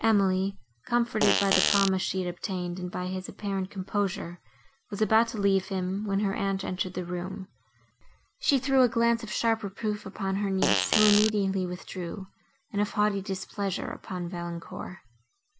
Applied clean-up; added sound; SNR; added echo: none; Fart; -2 dB; none.